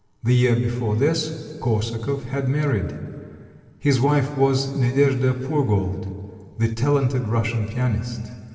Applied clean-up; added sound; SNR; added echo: none; none; none; reverberation time 2.6 s.